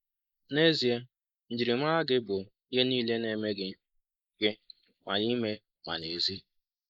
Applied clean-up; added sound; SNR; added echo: neural mask model Resemble Enhance denoiser.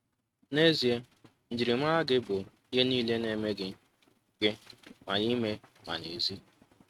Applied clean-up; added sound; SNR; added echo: neural mask model RNNoise.